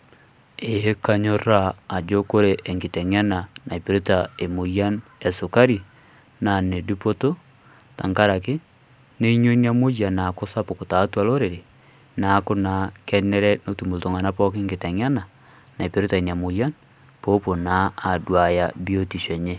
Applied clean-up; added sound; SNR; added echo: none; none; none; none.